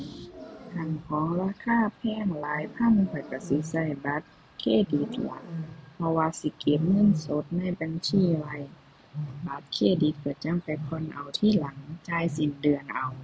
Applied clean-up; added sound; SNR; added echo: none; Wild animals; 11 dB; none.